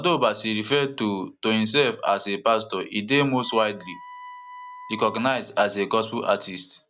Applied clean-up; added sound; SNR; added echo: none; Wind instrument, woodwind instrument; 19 dB; none.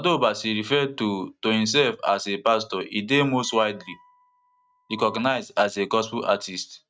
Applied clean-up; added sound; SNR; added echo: neural mask model RNNoise.